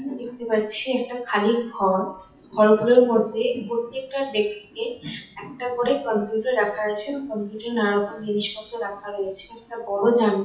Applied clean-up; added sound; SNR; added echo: classical method WPE with log-MMSE.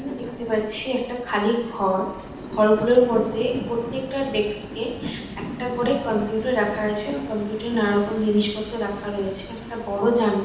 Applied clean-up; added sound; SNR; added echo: none; Train; 11 dB; reverberation time 0.9 s.